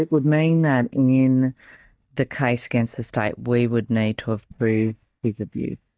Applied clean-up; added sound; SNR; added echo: neural mask model DeepFilterNet 3.